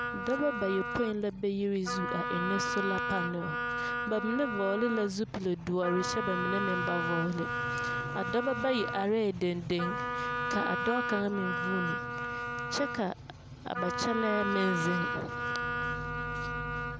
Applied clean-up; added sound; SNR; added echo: none; Wind instrument, woodwind instrument; 2 dB; none.